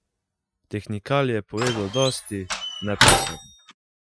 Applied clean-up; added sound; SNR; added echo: classical method Wiener filter.